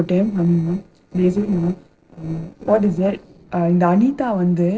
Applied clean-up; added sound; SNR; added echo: neural separator model SepFormer DNS4.